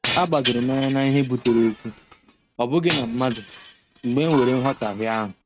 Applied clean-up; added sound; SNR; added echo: neural mask model RNNoise.